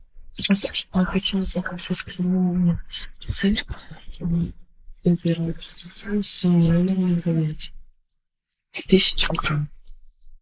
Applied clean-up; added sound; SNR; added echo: neural mask model Resemble Enhance denoiser.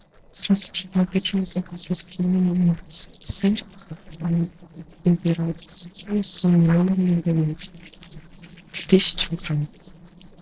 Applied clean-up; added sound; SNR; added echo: neural separator model SepFormer DNS4.